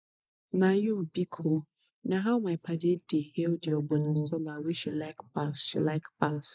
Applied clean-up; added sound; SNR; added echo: neural mask model Resemble Enhance denoiser.